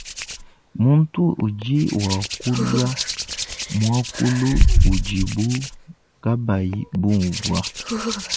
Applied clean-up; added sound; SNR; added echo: none; Hands; 2 dB; none.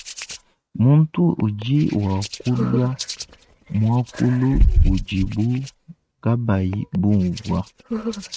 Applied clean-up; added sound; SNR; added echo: neural mask model RNNoise.